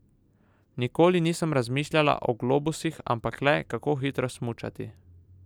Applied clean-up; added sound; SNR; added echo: none; none; none; none.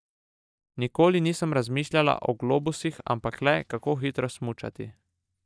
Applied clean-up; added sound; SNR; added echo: neural mask model DeepFilterNet 3.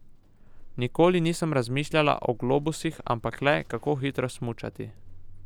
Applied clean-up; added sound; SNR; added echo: none; Livestock, farm animals, working animals; 16 dB; none.